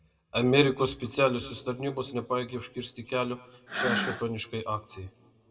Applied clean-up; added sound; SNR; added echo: none; Breathing; 6 dB; reverberation time 1.7 s.